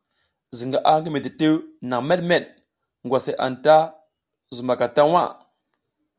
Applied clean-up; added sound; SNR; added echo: none; none; none; none.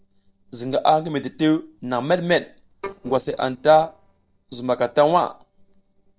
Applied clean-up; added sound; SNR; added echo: neural separator model SepFormer DNS4.